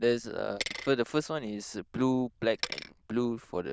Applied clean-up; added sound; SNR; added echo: neural diffusion model UNIVERSE++.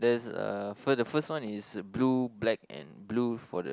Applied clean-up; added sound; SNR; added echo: none; none; none; none.